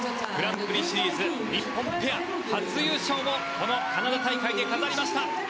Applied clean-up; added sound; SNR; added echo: none; Wind instrument, woodwind instrument; 19 dB; none.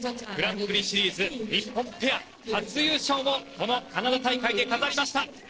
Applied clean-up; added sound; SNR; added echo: neural separator model SepFormer DNS4.